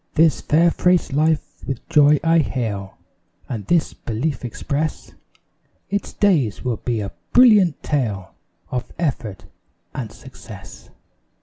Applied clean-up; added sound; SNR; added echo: none; none; none; none.